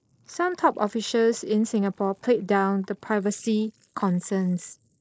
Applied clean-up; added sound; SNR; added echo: neural mask model Resemble Enhance denoiser.